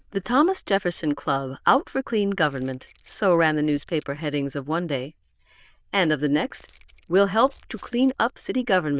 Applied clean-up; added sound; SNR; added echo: neural diffusion model UNIVERSE++.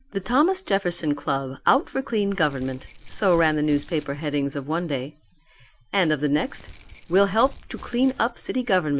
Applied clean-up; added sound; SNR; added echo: none; Keys jangling; 17 dB; none.